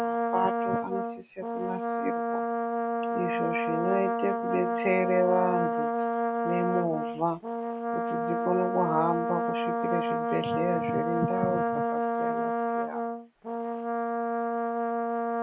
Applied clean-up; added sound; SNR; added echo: none; Brass instrument; -3 dB; none.